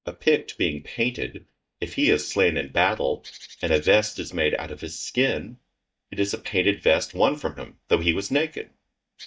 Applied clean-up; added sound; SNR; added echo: neural mask model DeepFilterNet 3.